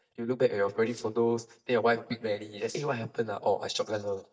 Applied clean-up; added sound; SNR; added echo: neural mask model DeepFilterNet 3.